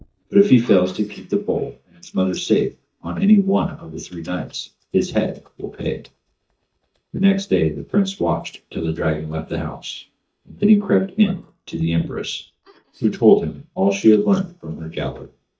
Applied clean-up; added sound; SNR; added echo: neural mask model DeepFilterNet 3.